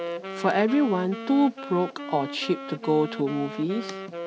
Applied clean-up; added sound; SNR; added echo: none; Wind instrument, woodwind instrument; 10 dB; none.